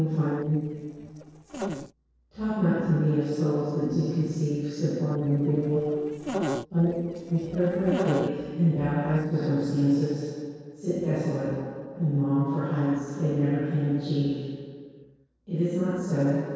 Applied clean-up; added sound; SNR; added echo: neural separator model SepFormer DNS4.